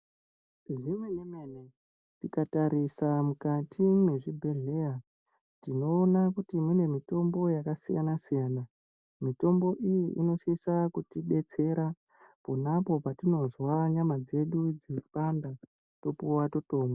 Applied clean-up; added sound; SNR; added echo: none; none; none; none.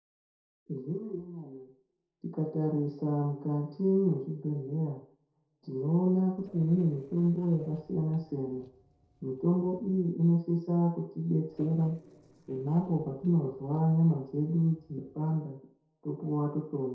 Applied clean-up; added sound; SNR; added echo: neural separator model SepFormer DNS4.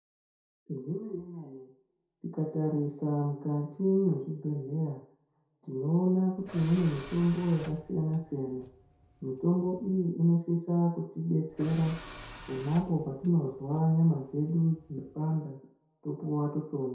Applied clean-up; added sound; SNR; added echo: none; Tools; 18 dB; reverberation time 0.5 s.